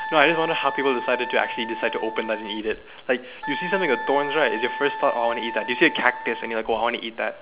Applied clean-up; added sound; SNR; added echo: none; Wind instrument, woodwind instrument; 9 dB; none.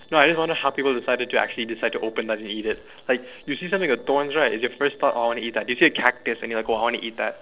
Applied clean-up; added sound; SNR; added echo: neural separator model SepFormer DNS4.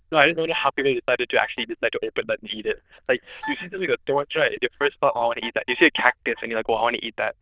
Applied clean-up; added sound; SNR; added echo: neural diffusion model UNIVERSE++.